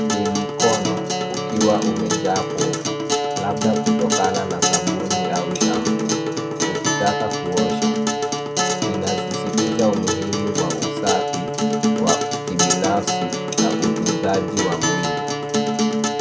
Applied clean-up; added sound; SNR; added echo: none; Acoustic guitar; -4 dB; none.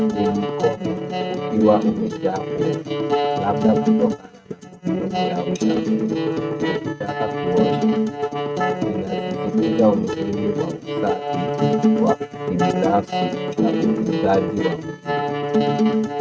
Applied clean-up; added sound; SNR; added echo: neural mask model RNNoise.